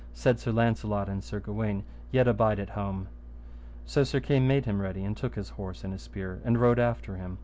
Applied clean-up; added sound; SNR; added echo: none; none; none; none.